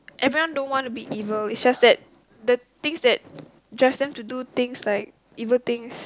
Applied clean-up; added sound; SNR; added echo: none; none; none; none.